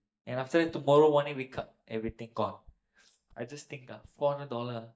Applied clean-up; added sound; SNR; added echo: neural mask model DeepFilterNet 3.